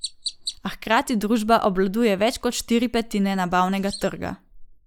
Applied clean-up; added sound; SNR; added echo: neural mask model Resemble Enhance denoiser.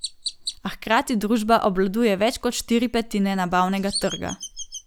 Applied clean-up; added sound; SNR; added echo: none; Chirp, tweet; 15 dB; none.